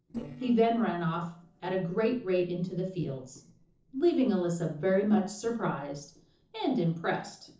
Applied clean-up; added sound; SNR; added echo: neural separator model SepFormer DNS4.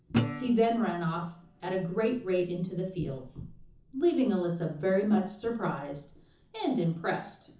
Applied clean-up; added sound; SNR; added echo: none; Guitar; 4 dB; reverberation time 0.6 s.